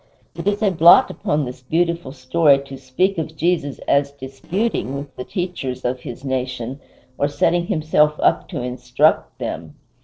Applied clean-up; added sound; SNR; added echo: neural separator model SepFormer DNS4.